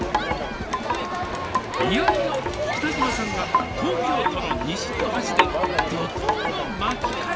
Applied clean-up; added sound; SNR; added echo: none; Wind chime + Crowd; -5 dB; none.